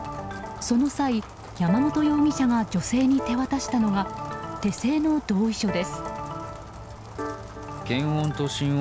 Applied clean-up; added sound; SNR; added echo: none; Rain; 15 dB; none.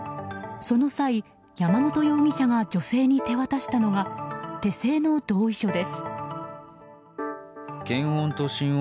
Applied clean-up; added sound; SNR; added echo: none; none; none; none.